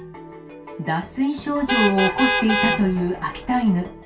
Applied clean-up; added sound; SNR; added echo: none; Vehicle horn, car horn, honking; 2 dB; reverberation time 0.2 s.